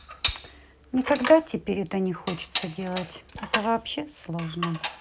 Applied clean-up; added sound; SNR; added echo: none; Dishes, pots, and pans; 8 dB; none.